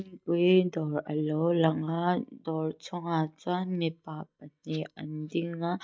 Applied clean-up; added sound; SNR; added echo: neural mask model DeepFilterNet 3.